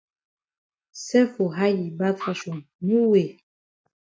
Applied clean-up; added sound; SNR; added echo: neural mask model DeepFilterNet 3.